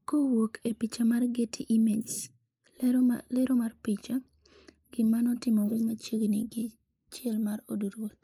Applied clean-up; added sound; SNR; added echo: neural mask model Resemble Enhance denoiser.